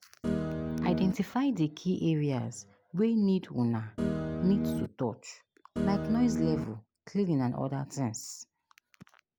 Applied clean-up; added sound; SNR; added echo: none; Guitar; 0 dB; none.